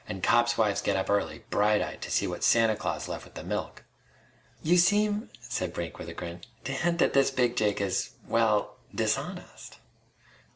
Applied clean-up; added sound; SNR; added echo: none; none; none; none.